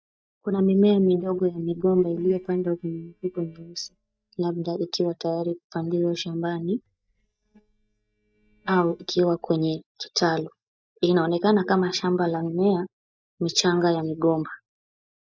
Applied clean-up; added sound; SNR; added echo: neural mask model DeepFilterNet 3.